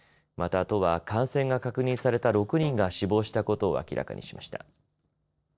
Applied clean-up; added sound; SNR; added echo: neural separator model SepFormer DNS4.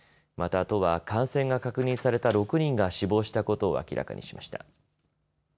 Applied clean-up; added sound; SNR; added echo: none; none; none; none.